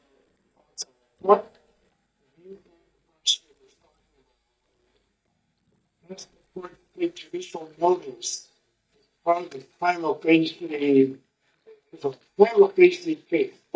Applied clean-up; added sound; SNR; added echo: neural mask model DeepFilterNet 3.